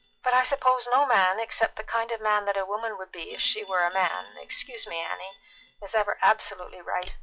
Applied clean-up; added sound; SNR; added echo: classical method log-MMSE.